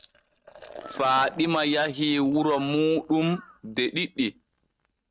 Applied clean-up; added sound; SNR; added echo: neural mask model RNNoise.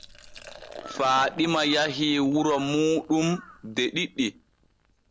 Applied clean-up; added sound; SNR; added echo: none; Liquid + Bird vocalization, bird call, bird song / Crow; 19 dB; none.